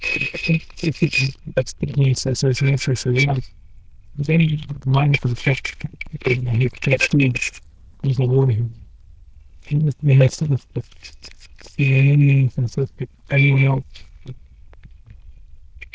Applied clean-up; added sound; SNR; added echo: neural diffusion model UNIVERSE++.